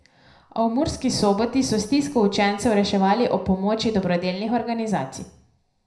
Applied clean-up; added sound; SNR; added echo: none; none; none; reverberation time 0.5 s.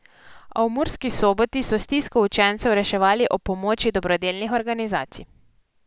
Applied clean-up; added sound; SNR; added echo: none; none; none; none.